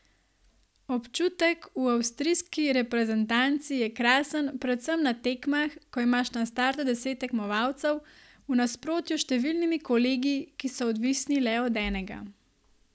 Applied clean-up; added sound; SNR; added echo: none; none; none; none.